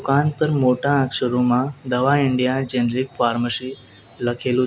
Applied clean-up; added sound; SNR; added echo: none; none; none; none.